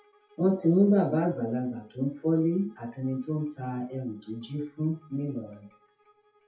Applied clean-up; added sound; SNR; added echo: classical method WPE with log-MMSE.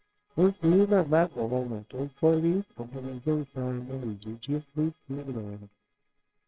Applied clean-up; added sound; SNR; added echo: neural separator model SepFormer WHAMR!.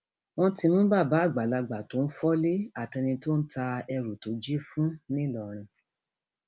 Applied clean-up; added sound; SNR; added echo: none; none; none; none.